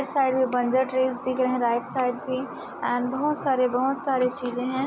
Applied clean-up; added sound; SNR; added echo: none; none; none; none.